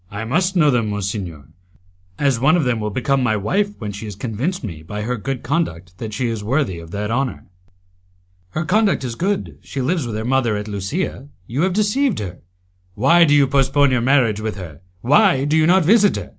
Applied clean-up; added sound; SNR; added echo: none; none; none; none.